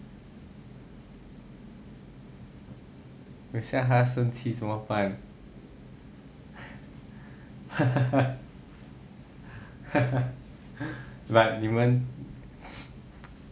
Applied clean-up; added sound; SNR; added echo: none; none; none; none.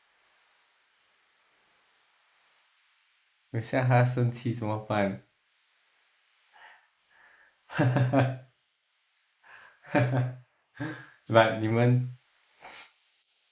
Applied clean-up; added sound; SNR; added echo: neural mask model Resemble Enhance denoiser.